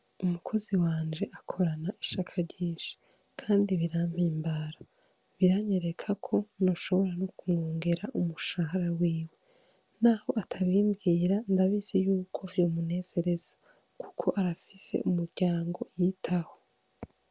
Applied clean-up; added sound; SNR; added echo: none; none; none; none.